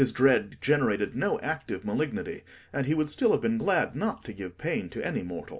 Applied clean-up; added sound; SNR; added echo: none; none; none; none.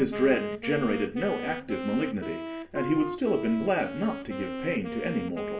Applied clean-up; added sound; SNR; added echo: none; Wind instrument, woodwind instrument; 6 dB; reverberation time 0.4 s.